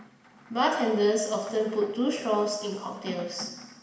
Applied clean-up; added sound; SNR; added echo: none; Rain; 19 dB; reverberation time 1.0 s.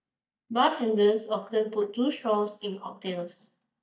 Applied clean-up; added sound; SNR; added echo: neural mask model DeepFilterNet 3.